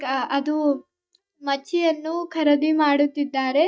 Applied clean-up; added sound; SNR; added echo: neural mask model DeepFilterNet 3.